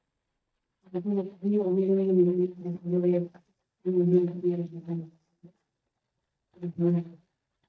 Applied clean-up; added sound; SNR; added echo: neural mask model DeepFilterNet 3.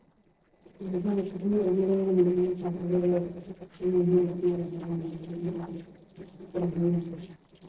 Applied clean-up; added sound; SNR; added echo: neural separator model SepFormer DNS4.